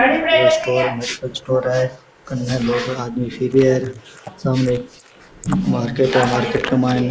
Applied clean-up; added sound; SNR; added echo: neural mask model Resemble Enhance denoiser.